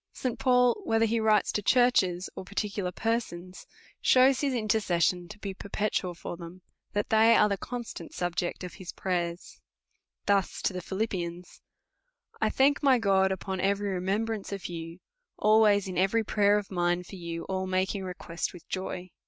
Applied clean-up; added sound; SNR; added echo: none; none; none; none.